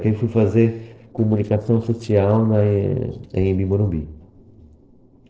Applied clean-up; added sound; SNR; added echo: neural separator model SepFormer DNS4.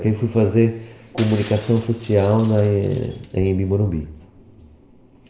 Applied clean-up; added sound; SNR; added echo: none; Shatter; 18 dB; reverberation time 2.1 s.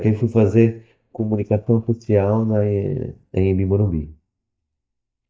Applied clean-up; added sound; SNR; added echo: neural mask model DeepFilterNet 3.